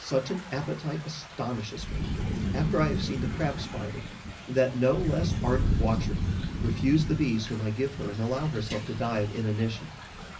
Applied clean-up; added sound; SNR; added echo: none; Thunder / Rain; 3 dB; reverberation time 0.4 s.